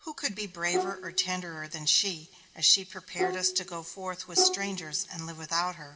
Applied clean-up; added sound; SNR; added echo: none; Bowed string instrument; 5 dB; reverberation time 0.3 s.